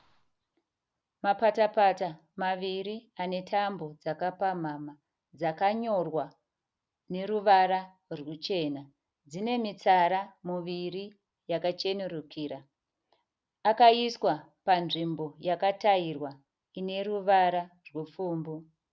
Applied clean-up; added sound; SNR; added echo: none; none; none; none.